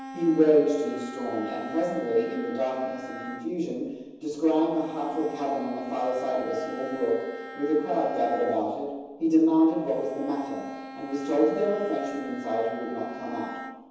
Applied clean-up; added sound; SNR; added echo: none; Bowed string instrument; 14 dB; reverberation time 1.1 s.